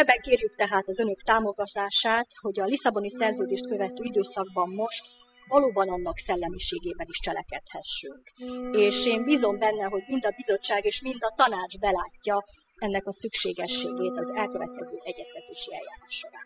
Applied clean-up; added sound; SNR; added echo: classical method spectral subtraction.